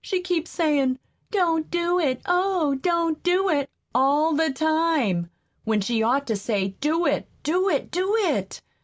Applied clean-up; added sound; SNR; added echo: none; none; none; none.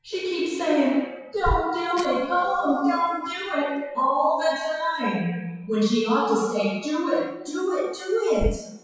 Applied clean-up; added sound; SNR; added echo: classical method WPE with log-MMSE.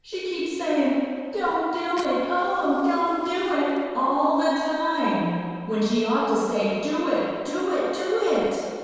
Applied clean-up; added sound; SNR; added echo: neural separator model SepFormer DNS4.